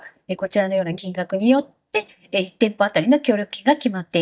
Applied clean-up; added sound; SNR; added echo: neural mask model DeepFilterNet 3.